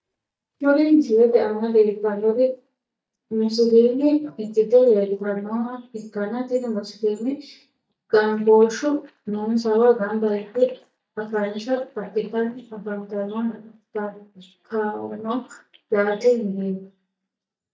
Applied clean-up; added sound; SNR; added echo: neural mask model DeepFilterNet 3.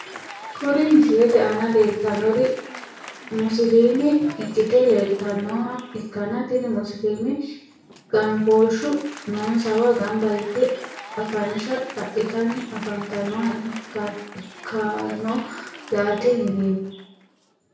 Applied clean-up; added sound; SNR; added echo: none; Applause; 17 dB; reverberation time 0.6 s.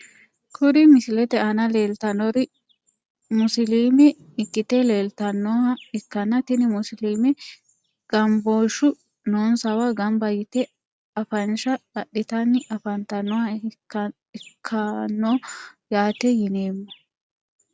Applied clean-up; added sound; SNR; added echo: none; none; none; none.